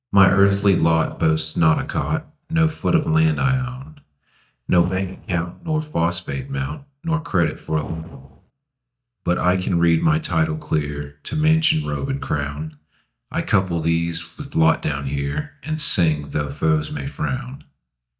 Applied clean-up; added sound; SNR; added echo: neural mask model DeepFilterNet 3.